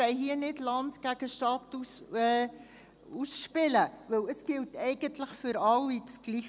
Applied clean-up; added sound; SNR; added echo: none; none; none; none.